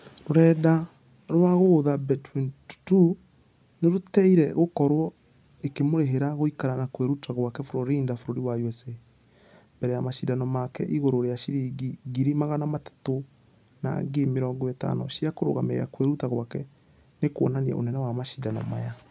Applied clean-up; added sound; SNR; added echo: none; none; none; none.